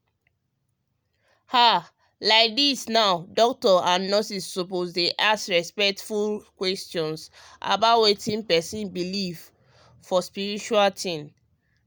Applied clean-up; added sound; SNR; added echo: none; none; none; none.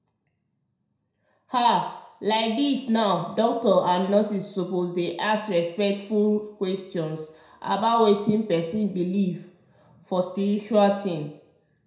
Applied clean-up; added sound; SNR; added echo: none; none; none; reverberation time 0.5 s.